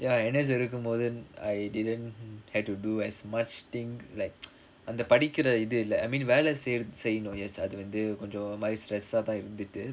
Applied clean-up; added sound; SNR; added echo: none; none; none; none.